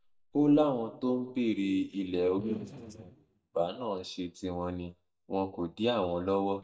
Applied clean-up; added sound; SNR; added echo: neural mask model DeepFilterNet 3.